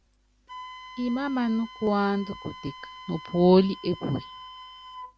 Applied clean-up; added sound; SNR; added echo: none; Wind instrument, woodwind instrument; 17 dB; none.